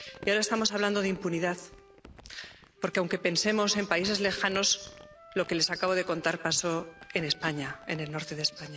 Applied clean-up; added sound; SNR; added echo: none; Crumpling, crinkling + Wind instrument, woodwind instrument; 20 dB; none.